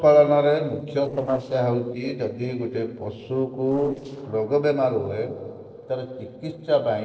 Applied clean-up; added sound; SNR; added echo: neural separator model SepFormer DNS4.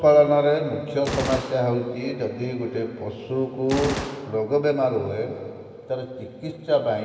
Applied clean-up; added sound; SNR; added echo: none; Gunshot, gunfire; 12 dB; reverberation time 2.5 s.